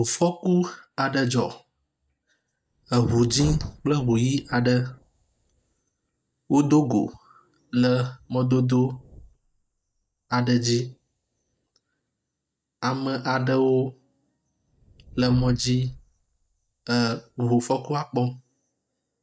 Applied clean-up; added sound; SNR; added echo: neural mask model DeepFilterNet 3.